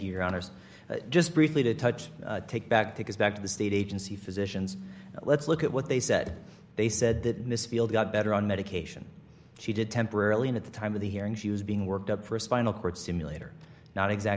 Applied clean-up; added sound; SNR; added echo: none; none; none; none.